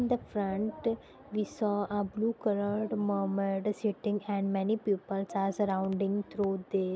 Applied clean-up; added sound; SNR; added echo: none; none; none; none.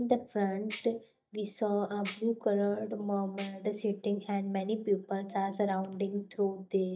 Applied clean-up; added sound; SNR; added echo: neural mask model DeepFilterNet 3.